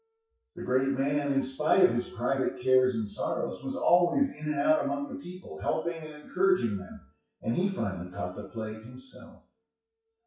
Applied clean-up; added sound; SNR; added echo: classical method WPE with log-MMSE.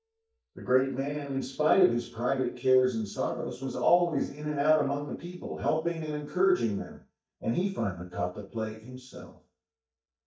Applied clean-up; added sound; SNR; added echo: neural mask model DeepFilterNet 3.